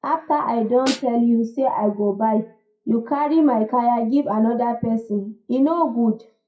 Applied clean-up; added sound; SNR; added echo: classical method WPE with log-MMSE.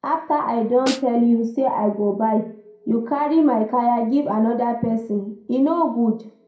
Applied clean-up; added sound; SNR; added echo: none; Snare drum; 16 dB; reverberation time 0.4 s.